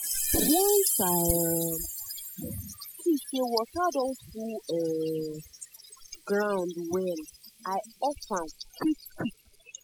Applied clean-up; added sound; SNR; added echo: classical method spectral subtraction.